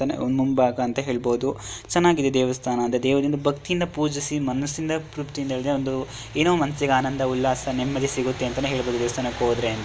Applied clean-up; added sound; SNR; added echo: none; none; none; none.